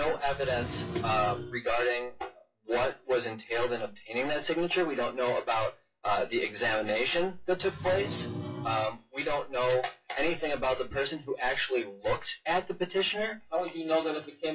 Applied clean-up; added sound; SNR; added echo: classical method WPE with log-MMSE.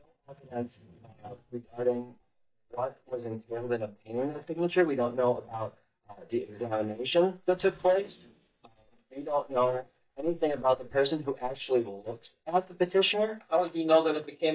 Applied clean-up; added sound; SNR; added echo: neural mask model DeepFilterNet 3.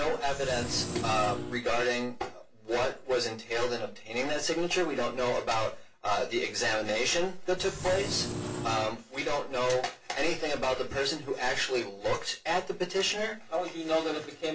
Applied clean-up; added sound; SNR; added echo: none; Engine; 6 dB; reverberation time 0.2 s.